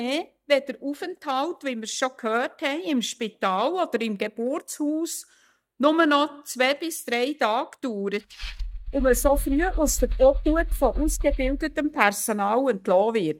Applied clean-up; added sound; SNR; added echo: neural mask model DeepFilterNet 3.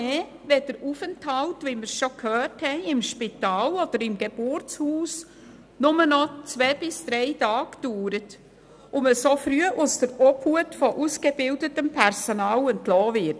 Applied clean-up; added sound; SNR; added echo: none; none; none; none.